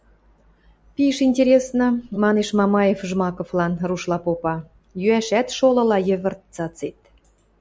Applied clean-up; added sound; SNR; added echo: none; none; none; none.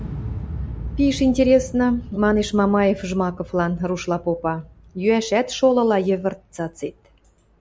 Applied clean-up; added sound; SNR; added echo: none; Explosion; 13 dB; none.